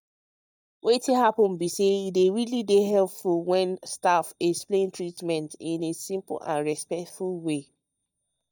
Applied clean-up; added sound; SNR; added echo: neural mask model DeepFilterNet 3.